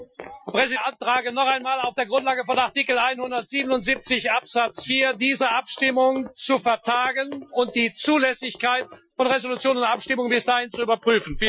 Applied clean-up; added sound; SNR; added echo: classical method Wiener filter.